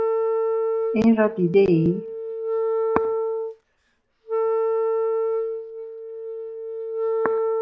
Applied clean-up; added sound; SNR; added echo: none; Wind instrument, woodwind instrument; -1 dB; none.